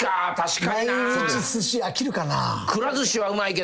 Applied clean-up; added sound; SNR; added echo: none; none; none; none.